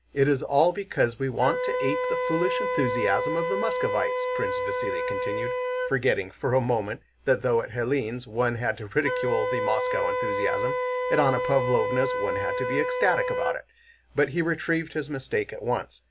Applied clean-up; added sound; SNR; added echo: none; Wind instrument, woodwind instrument; 2 dB; none.